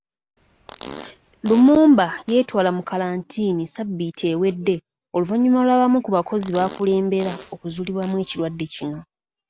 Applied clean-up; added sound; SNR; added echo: none; Fart; 19 dB; none.